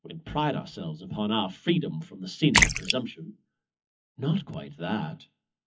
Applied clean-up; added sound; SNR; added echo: classical method WPE with log-MMSE.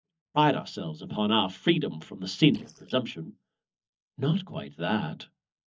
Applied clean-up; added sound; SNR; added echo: neural mask model DeepFilterNet 3.